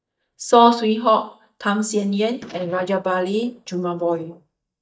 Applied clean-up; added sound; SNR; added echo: neural mask model DeepFilterNet 3.